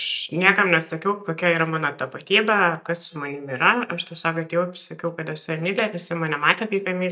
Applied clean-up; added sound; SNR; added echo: neural mask model DeepFilterNet 3.